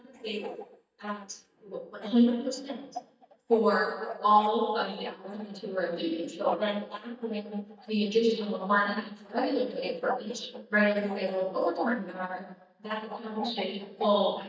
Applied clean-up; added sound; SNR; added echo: neural mask model DeepFilterNet 3.